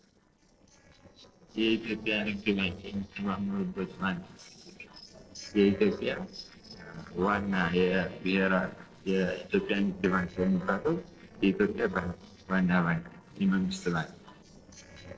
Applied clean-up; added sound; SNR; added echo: neural separator model SepFormer DNS4.